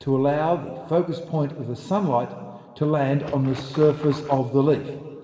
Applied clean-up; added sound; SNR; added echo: none; Water / Splash, splatter; 15 dB; reverberation time 1.6 s.